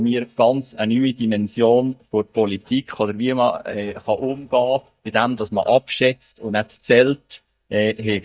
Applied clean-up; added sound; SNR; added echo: neural mask model DeepFilterNet 3.